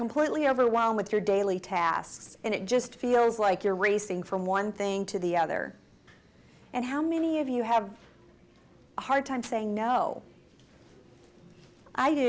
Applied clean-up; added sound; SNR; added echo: none; none; none; none.